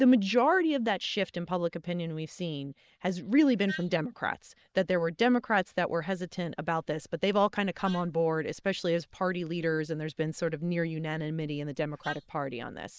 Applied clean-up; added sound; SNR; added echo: neural mask model Resemble Enhance denoiser.